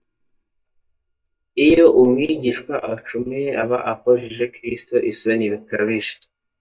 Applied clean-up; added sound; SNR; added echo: neural mask model DeepFilterNet 3.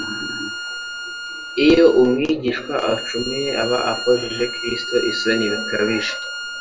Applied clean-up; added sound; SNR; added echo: none; Bowed string instrument; 8 dB; reverberation time 0.2 s.